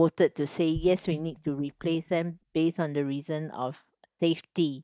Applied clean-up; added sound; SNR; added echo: neural mask model DeepFilterNet 3.